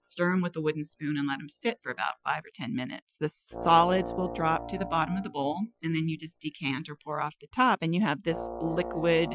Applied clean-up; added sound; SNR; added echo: classical method Wiener filter.